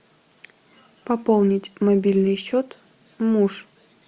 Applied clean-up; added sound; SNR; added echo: none; none; none; none.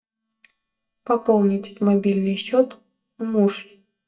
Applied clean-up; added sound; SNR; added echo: neural mask model DeepFilterNet 3.